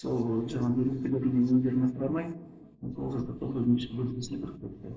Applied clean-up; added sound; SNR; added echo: neural mask model Resemble Enhance denoiser.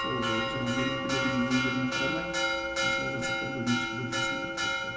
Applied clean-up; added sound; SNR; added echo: none; Church bell; -3 dB; none.